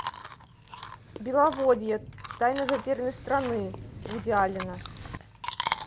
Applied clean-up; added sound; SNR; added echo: none; Chewing, mastication; 9 dB; none.